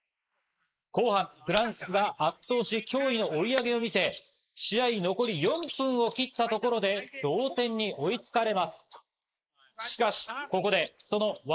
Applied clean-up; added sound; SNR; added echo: neural mask model Resemble Enhance denoiser.